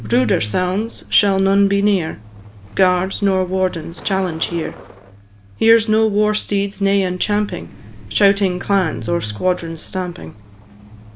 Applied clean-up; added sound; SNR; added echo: none; Truck; 16 dB; none.